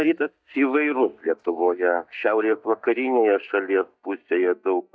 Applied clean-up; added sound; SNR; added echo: neural mask model DeepFilterNet 3.